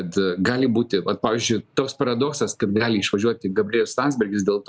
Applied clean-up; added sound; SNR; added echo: none; none; none; none.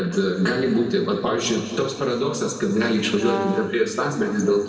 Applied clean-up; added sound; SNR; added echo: none; Brass instrument; 7 dB; reverberation time 2.2 s.